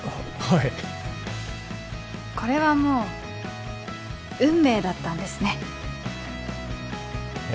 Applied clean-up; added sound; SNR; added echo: none; Whoosh, swoosh, swish; 19 dB; none.